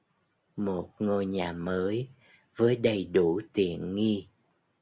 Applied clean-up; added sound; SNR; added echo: none; none; none; none.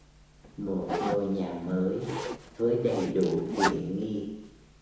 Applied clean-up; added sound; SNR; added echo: none; Zipper (clothing); 6 dB; reverberation time 1.0 s.